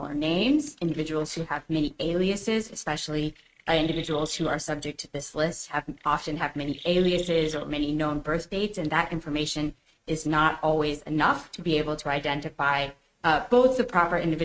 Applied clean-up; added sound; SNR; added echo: neural mask model RNNoise.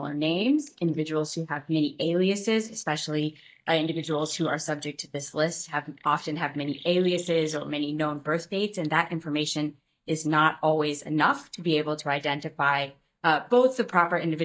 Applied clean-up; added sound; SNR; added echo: neural mask model DeepFilterNet 3.